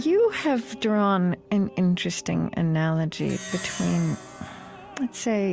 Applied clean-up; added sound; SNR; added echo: none; Plucked string instrument; 19 dB; none.